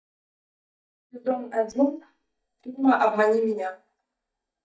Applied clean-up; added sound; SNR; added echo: neural mask model DeepFilterNet 3.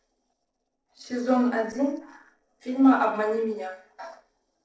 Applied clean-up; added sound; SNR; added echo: neural separator model SepFormer DNS4.